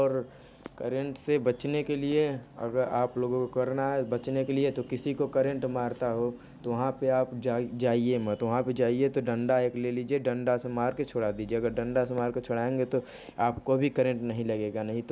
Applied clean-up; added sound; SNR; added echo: none; none; none; none.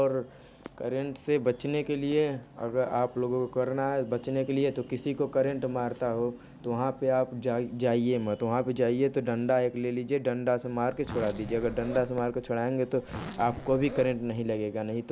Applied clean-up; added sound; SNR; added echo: none; Zipper (clothing); 13 dB; none.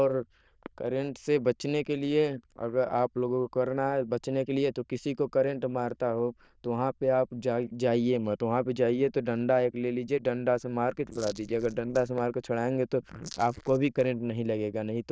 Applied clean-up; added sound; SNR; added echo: neural diffusion model UNIVERSE++.